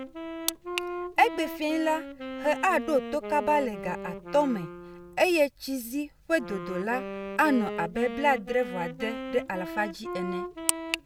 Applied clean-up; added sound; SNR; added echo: none; Wind instrument, woodwind instrument; 9 dB; none.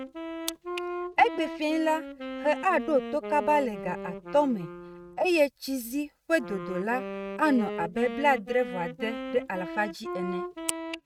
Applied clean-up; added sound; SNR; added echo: neural mask model RNNoise.